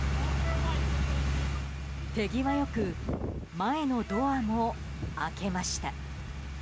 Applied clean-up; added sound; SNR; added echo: none; Wind instrument, woodwind instrument; 16 dB; none.